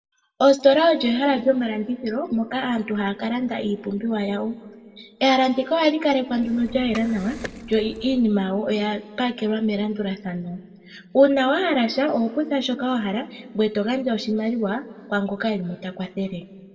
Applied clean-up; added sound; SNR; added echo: none; Liquid; 16 dB; reverberation time 1.3 s.